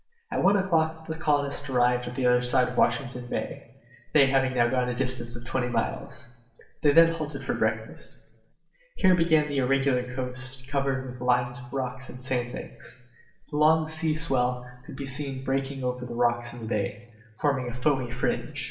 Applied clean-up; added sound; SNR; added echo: none; none; none; reverberation time 0.8 s.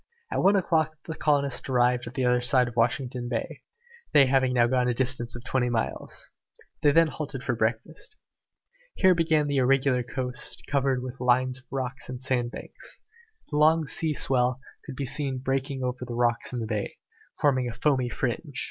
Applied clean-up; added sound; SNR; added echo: none; none; none; none.